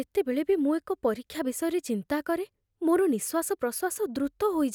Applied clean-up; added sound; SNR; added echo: none; none; none; none.